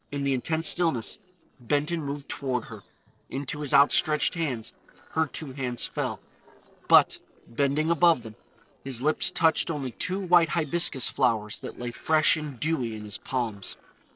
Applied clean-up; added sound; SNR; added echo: neural separator model SepFormer DNS4.